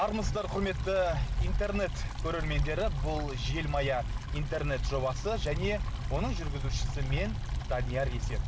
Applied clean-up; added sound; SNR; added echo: none; Stream; 19 dB; none.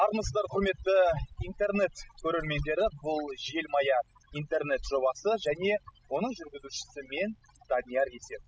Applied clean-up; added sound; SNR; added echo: classical method spectral subtraction.